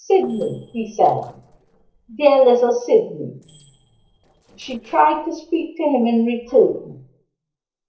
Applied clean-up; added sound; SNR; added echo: neural separator model SepFormer DNS4.